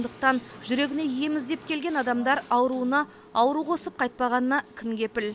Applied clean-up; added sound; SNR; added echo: none; none; none; none.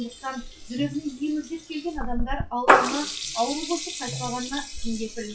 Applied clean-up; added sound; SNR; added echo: classical method WPE with log-MMSE.